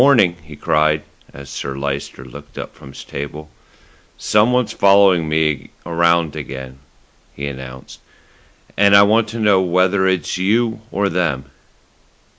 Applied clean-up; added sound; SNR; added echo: none; none; none; none.